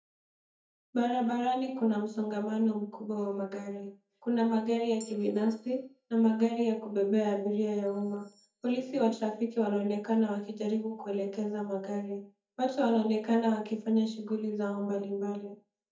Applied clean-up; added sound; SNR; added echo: neural mask model DeepFilterNet 3.